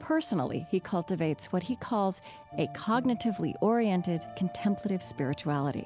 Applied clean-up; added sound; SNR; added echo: none; none; none; none.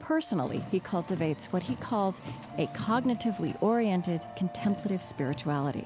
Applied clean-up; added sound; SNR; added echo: none; Car; 14 dB; none.